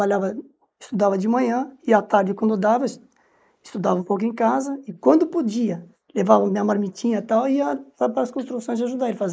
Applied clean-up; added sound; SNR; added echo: neural mask model Resemble Enhance denoiser.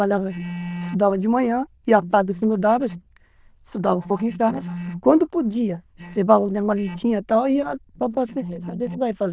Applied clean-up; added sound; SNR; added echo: neural diffusion model UNIVERSE++.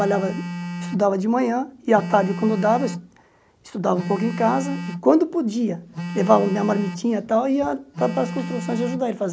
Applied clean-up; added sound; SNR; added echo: none; Telephone; 10 dB; none.